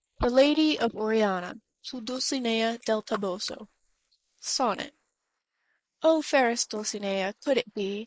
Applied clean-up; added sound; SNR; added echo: neural mask model Resemble Enhance denoiser.